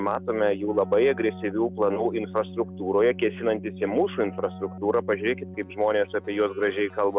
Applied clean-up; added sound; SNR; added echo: none; Keyboard (musical); 14 dB; none.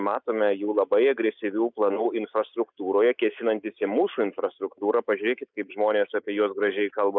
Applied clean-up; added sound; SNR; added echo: neural mask model Resemble Enhance denoiser.